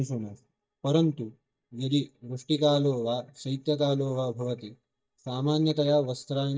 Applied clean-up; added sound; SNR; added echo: neural mask model DeepFilterNet 3.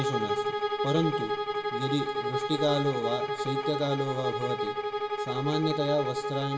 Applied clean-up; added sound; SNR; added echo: none; Bowed string instrument; -1 dB; reverberation time 1.9 s.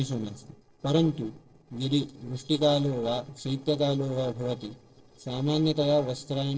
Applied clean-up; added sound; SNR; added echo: neural separator model SepFormer DNS4.